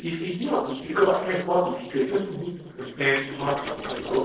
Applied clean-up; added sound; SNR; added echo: neural separator model SepFormer DNS4.